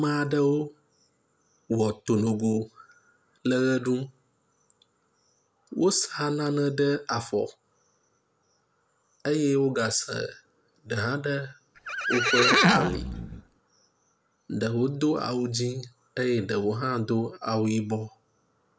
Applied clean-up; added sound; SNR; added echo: none; Livestock, farm animals, working animals; -4 dB; none.